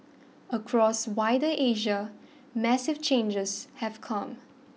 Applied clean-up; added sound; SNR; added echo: none; none; none; none.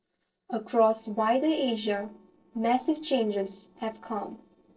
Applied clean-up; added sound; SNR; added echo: neural separator model SepFormer DNS4.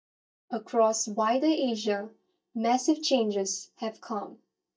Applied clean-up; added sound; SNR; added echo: neural mask model DeepFilterNet 3.